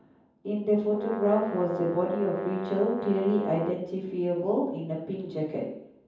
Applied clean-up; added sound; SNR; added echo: none; Brass instrument; 11 dB; reverberation time 0.9 s.